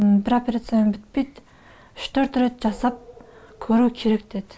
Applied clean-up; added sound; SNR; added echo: none; none; none; none.